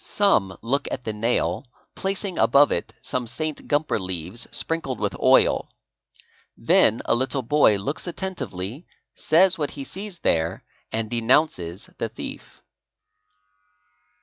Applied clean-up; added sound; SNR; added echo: none; none; none; none.